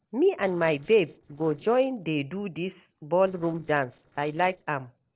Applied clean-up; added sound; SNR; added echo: neural separator model SepFormer DNS4.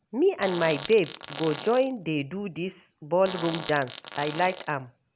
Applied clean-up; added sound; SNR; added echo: none; Fart; 12 dB; none.